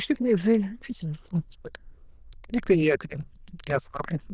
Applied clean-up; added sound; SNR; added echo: neural diffusion model UNIVERSE++.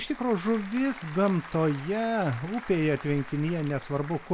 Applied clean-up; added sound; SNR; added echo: none; Applause / Crowd; 17 dB; none.